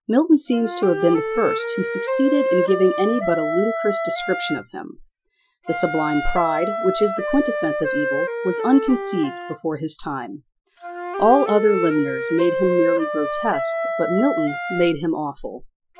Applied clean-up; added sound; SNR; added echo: classical method Wiener filter.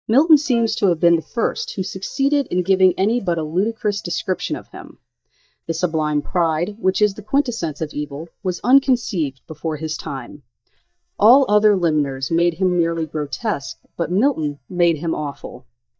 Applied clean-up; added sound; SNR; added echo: neural mask model DeepFilterNet 3.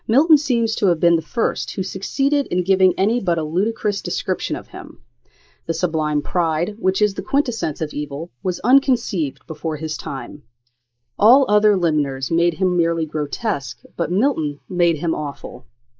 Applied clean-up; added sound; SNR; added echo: neural mask model Resemble Enhance denoiser.